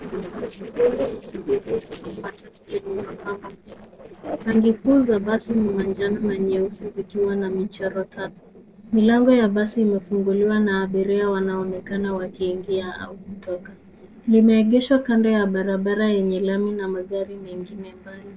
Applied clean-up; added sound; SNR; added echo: neural separator model SepFormer DNS4.